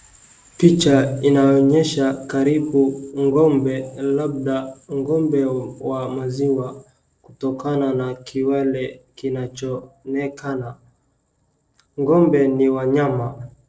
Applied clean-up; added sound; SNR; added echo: neural separator model SepFormer DNS4.